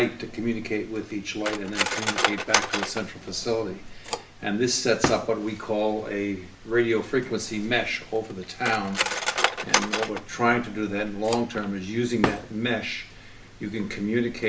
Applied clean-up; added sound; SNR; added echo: none; Cutlery, silverware; 4 dB; none.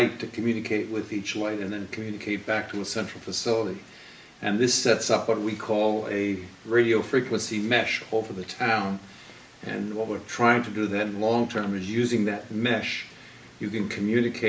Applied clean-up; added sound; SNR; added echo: none; none; none; none.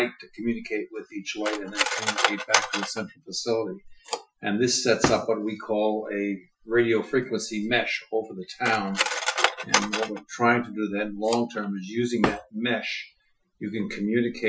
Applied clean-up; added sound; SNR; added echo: classical method Wiener filter.